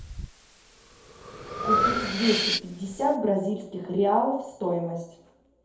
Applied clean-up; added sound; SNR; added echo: none; Breathing; 4 dB; reverberation time 2.1 s.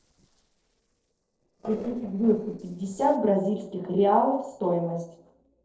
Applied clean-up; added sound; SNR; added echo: neural separator model SepFormer DNS4.